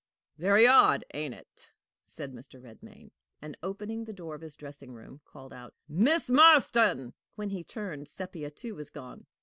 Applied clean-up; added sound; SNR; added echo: none; none; none; none.